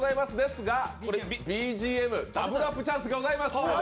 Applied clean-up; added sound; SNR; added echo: none; none; none; none.